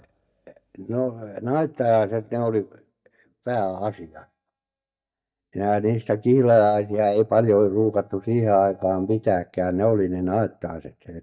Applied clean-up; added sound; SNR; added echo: neural mask model DeepFilterNet 3.